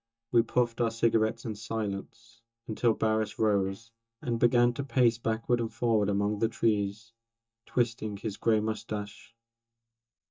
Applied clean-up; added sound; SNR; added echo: neural mask model DeepFilterNet 3.